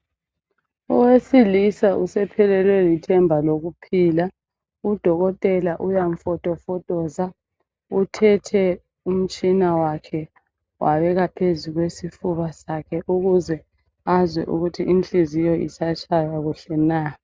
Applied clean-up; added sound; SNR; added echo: none; none; none; none.